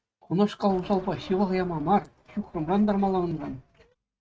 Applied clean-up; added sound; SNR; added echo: neural mask model RNNoise.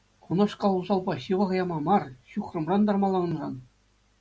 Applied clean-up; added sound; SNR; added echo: none; none; none; none.